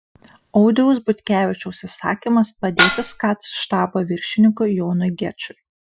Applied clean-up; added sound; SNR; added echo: classical method Wiener filter.